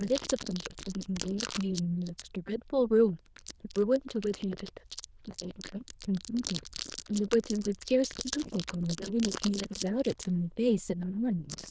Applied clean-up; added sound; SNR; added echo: neural diffusion model UNIVERSE++.